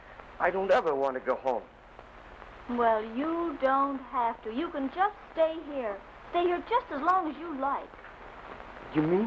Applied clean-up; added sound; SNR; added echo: none; none; none; none.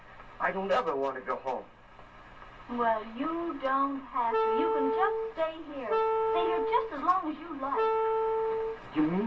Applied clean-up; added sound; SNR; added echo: none; Wind instrument, woodwind instrument; -2 dB; reverberation time 0.1 s.